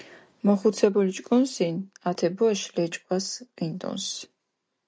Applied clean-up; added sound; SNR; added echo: none; none; none; none.